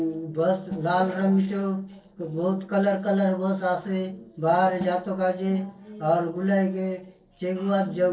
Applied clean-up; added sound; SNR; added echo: neural separator model SepFormer DNS4.